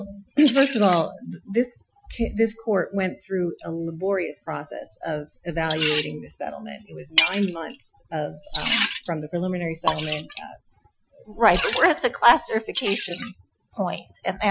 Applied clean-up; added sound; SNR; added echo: classical method Wiener filter.